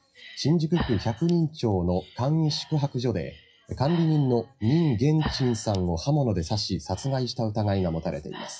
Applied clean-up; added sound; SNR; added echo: classical method WPE with log-MMSE.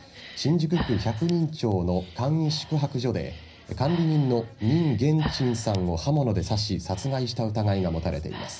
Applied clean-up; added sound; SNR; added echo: none; Breathing; 16 dB; reverberation time 0.5 s.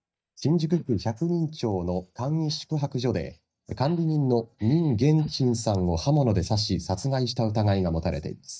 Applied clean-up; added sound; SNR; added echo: neural mask model DeepFilterNet 3.